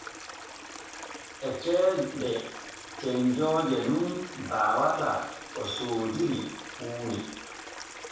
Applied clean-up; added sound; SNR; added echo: none; Stream; 13 dB; reverberation time 0.7 s.